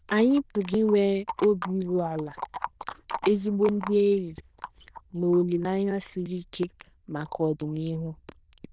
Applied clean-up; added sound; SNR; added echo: neural diffusion model UNIVERSE++.